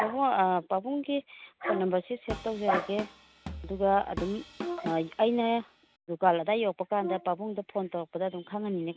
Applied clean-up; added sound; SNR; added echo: none; Drum kit + Brass instrument; 11 dB; none.